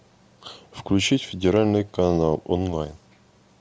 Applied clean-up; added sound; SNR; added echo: none; none; none; none.